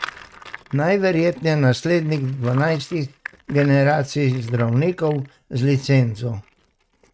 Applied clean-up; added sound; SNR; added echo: neural mask model RNNoise.